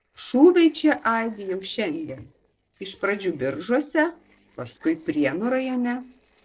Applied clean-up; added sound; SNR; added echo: neural separator model SepFormer DNS4.